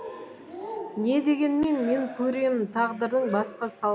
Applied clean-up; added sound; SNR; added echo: none; Cheering; 13 dB; none.